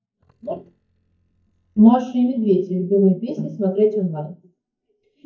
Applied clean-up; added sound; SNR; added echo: neural mask model DeepFilterNet 3.